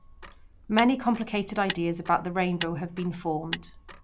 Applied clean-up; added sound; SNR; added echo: none; Motor vehicle (road); 13 dB; none.